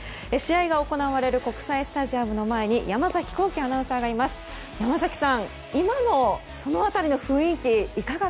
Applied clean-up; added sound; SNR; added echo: none; none; none; none.